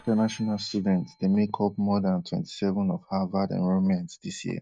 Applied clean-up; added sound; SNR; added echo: neural mask model DeepFilterNet 3.